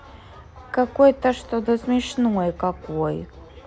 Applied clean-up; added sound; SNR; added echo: none; none; none; none.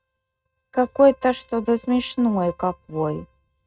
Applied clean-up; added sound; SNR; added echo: neural mask model RNNoise.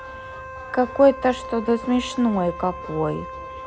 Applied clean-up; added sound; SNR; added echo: none; Wind instrument, woodwind instrument; 13 dB; none.